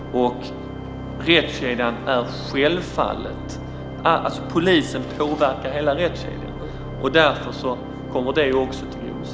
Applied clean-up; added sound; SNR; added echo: none; Organ; 8 dB; none.